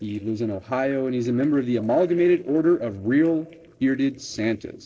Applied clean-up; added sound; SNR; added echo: neural separator model SepFormer DNS4.